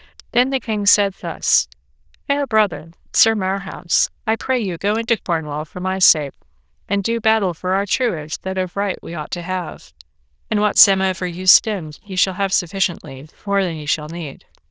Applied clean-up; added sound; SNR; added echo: neural diffusion model UNIVERSE++.